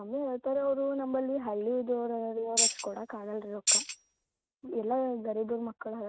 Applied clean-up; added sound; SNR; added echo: neural mask model RNNoise.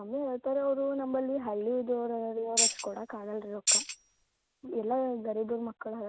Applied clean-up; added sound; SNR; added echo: none; Tambourine; -3 dB; none.